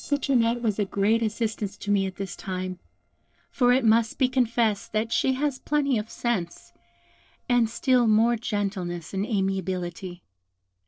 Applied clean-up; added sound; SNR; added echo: neural separator model SepFormer DNS4.